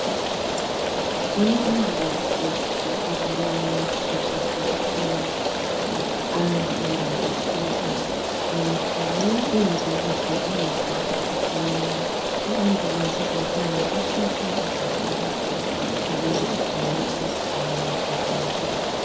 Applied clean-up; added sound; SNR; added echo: none; Rain; -5 dB; reverberation time 0.5 s.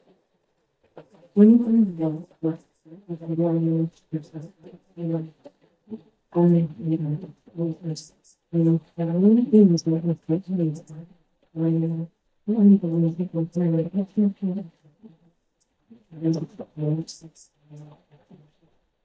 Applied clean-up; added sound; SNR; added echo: neural mask model DeepFilterNet 3.